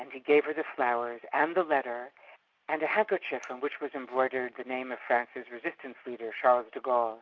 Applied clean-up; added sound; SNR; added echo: none; none; none; none.